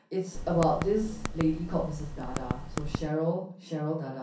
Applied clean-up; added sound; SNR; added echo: none; Typing; 5 dB; reverberation time 0.6 s.